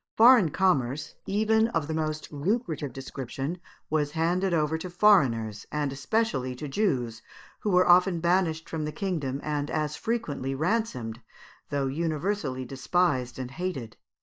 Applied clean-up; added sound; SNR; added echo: neural mask model DeepFilterNet 3.